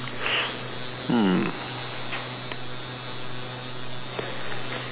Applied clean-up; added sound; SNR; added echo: none; none; none; none.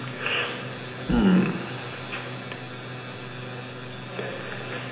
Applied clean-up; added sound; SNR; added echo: none; Bird vocalization, bird call, bird song; 14 dB; reverberation time 0.8 s.